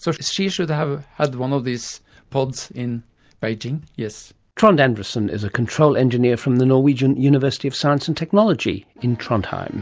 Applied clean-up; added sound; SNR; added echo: none; none; none; none.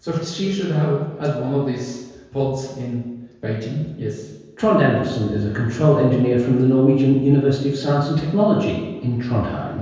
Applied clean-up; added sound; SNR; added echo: none; none; none; reverberation time 1.2 s.